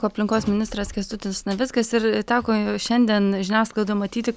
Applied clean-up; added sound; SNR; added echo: none; none; none; none.